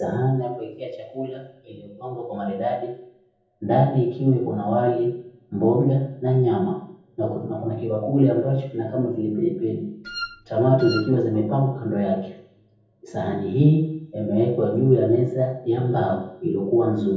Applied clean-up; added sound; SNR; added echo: none; Wind instrument, woodwind instrument; 12 dB; reverberation time 0.7 s.